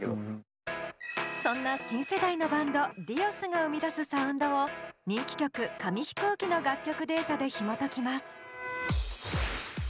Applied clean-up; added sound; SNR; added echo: none; none; none; none.